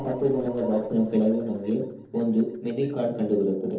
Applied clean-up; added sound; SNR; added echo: neural separator model SepFormer DNS4.